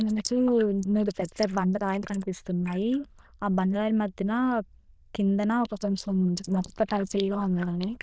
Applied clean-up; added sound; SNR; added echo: neural diffusion model UNIVERSE++.